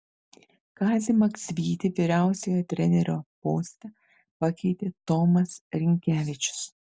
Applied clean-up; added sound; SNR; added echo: none; none; none; none.